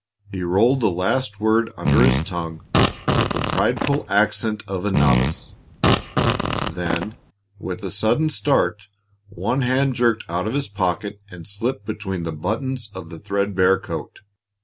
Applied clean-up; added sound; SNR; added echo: none; Fart; -2 dB; none.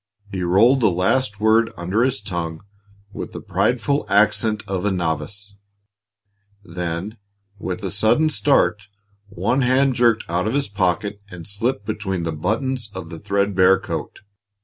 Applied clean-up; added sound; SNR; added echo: none; none; none; none.